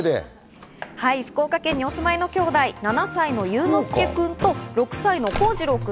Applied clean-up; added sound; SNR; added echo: none; Sliding door + Slam; 15 dB; none.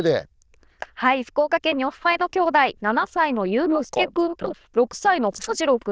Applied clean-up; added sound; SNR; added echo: neural diffusion model UNIVERSE++.